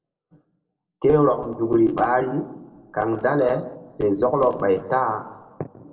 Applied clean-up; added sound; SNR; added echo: neural separator model SepFormer DNS4.